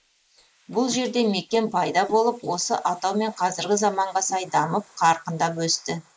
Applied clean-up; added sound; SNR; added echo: neural mask model Resemble Enhance denoiser.